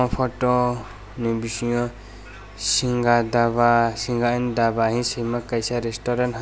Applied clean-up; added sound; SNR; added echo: none; none; none; none.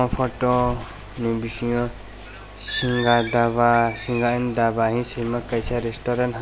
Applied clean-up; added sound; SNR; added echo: none; Bird; 13 dB; none.